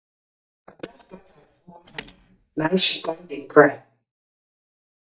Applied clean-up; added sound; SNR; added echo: neural mask model DeepFilterNet 3.